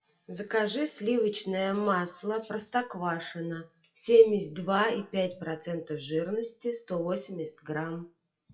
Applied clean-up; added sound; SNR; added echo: classical method WPE with log-MMSE.